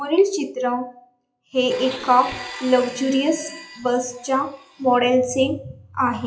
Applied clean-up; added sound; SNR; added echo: classical method WPE with log-MMSE.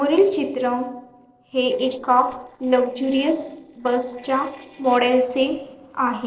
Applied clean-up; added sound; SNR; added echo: neural separator model SepFormer DNS4.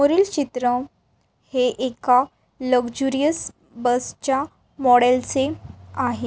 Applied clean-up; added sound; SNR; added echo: none; none; none; none.